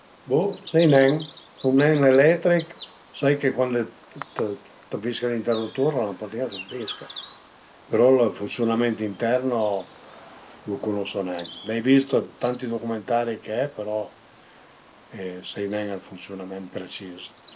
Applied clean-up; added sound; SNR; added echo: none; Bird vocalization, bird call, bird song; 16 dB; none.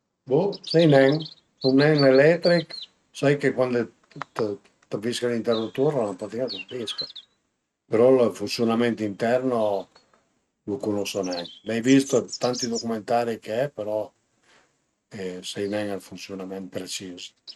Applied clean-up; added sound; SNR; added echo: neural mask model RNNoise.